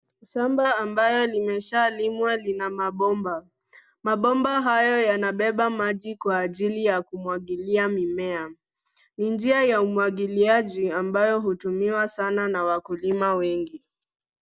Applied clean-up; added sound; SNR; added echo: none; none; none; none.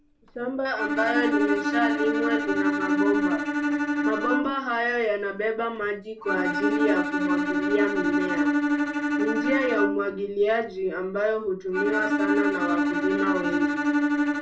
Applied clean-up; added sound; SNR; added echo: none; Bowed string instrument; -2 dB; reverberation time 0.2 s.